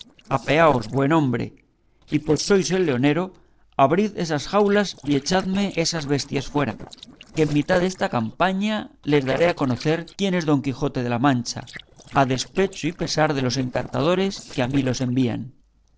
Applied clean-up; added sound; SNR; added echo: neural separator model SepFormer DNS4.